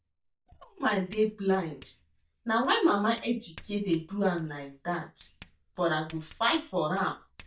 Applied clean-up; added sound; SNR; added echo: neural mask model DeepFilterNet 3.